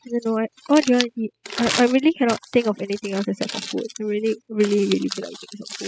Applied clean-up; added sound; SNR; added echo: classical method spectral subtraction.